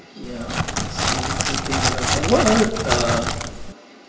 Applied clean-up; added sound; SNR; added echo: none; Crackle; -2 dB; reverberation time 2.0 s.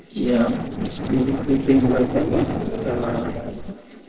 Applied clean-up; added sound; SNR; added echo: neural separator model SepFormer DNS4.